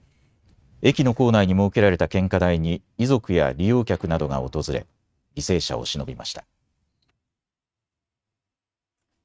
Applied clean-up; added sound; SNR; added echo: neural mask model RNNoise.